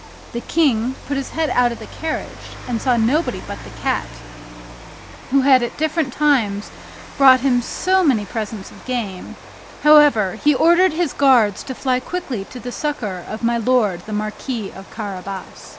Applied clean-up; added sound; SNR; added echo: none; Rain; 17 dB; none.